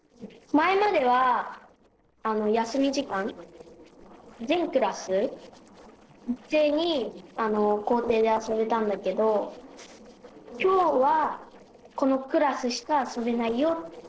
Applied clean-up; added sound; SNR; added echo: neural separator model SepFormer DNS4.